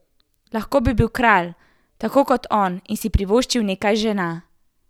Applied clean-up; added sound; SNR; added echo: none; none; none; none.